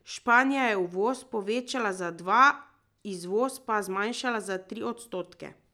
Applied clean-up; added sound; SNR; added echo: none; none; none; none.